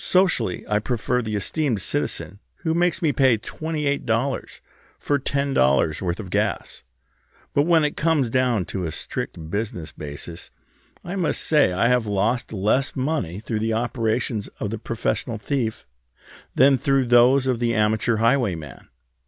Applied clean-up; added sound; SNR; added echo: none; none; none; none.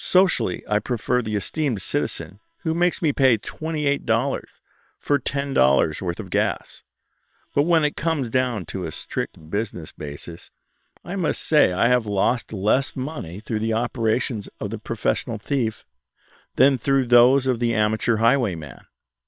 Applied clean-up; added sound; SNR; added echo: neural separator model SepFormer WHAM!.